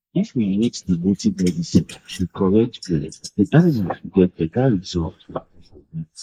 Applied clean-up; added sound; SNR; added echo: neural mask model Resemble Enhance denoiser.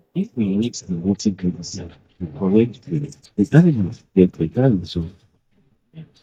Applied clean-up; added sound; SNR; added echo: neural mask model DeepFilterNet 3.